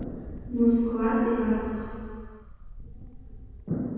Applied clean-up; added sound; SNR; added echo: none; Wind; 13 dB; reverberation time 2.0 s.